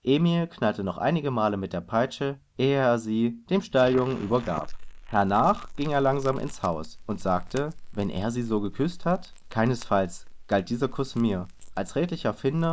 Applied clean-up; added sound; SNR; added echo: neural mask model Resemble Enhance denoiser.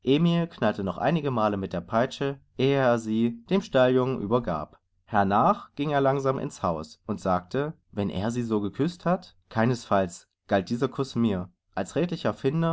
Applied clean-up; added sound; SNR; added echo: none; none; none; none.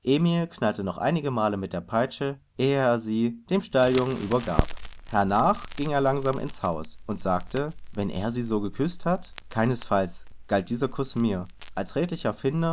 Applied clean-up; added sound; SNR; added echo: none; Crackle; 10 dB; none.